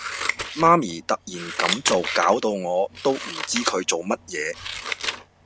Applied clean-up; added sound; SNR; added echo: none; Scissors; 8 dB; none.